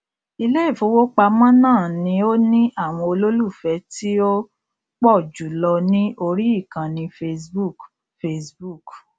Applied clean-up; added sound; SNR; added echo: none; none; none; none.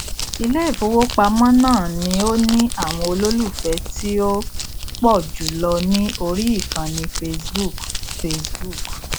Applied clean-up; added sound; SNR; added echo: none; Crumpling, crinkling; 6 dB; none.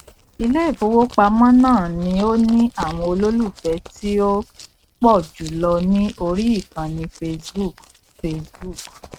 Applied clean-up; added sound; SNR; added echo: neural mask model RNNoise.